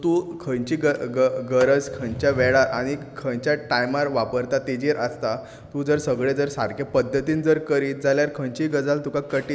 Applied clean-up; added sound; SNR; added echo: none; Sliding door; 18 dB; none.